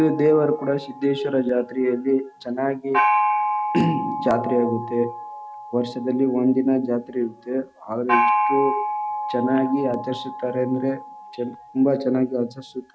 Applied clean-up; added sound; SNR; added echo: none; Gong; 4 dB; none.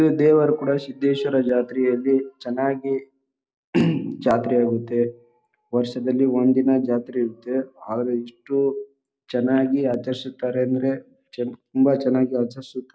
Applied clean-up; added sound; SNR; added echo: none; none; none; none.